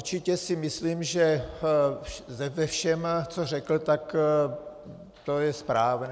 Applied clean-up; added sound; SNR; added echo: none; none; none; none.